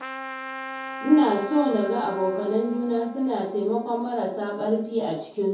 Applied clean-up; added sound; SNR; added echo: none; Trumpet; 13 dB; reverberation time 0.6 s.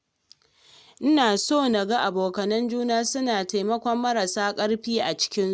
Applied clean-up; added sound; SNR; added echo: none; none; none; none.